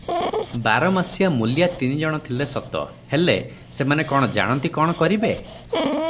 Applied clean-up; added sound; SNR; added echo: none; Dog; 8 dB; none.